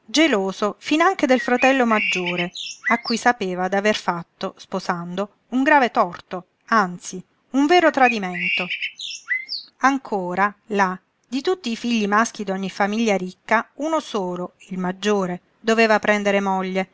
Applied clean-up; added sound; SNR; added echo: none; Bird; 6 dB; none.